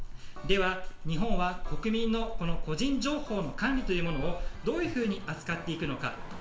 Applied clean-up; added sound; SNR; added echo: none; Motor vehicle (road); 1 dB; reverberation time 1.6 s.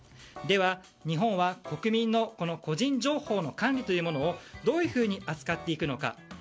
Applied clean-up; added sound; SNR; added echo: none; none; none; none.